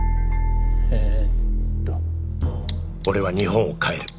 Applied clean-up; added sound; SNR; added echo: none; none; none; none.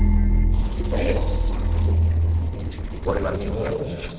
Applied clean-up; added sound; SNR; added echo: neural separator model SepFormer DNS4.